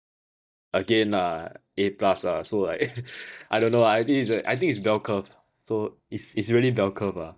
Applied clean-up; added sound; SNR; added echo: neural mask model DeepFilterNet 3.